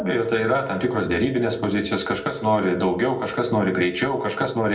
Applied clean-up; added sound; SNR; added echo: none; Wind instrument, woodwind instrument; 18 dB; reverberation time 0.4 s.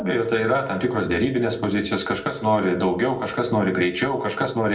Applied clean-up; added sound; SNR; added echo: neural separator model SepFormer DNS4.